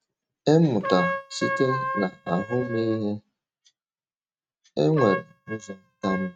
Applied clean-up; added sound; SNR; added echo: neural mask model RNNoise.